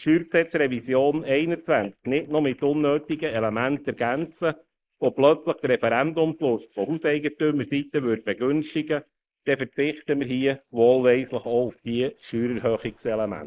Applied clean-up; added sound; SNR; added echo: neural mask model Resemble Enhance denoiser.